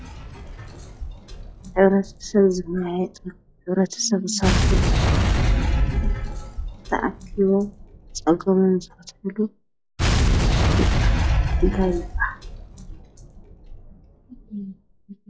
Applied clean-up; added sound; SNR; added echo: classical method log-MMSE.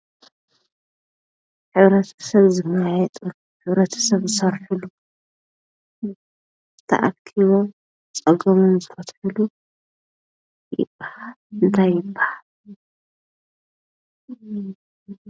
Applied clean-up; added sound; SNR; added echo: none; none; none; none.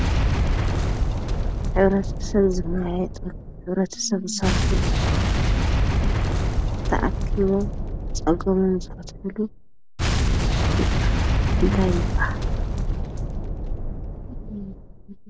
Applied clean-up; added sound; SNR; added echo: none; Boom; -4 dB; none.